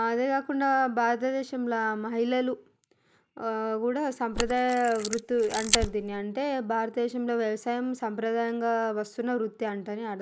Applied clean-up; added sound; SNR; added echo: neural mask model Resemble Enhance denoiser.